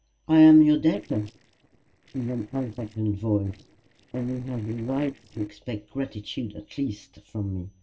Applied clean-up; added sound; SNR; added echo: neural separator model SepFormer DNS4.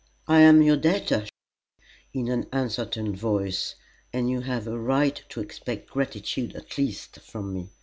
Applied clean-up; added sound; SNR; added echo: none; none; none; none.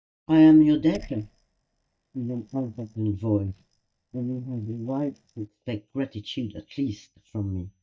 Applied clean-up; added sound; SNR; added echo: neural mask model DeepFilterNet 3.